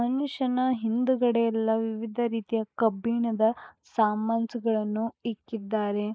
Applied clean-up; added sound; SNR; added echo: neural mask model Resemble Enhance denoiser.